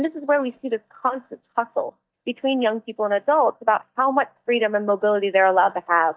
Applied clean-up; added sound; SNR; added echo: neural mask model DeepFilterNet 3.